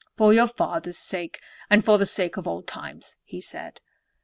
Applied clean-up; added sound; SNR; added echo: none; none; none; none.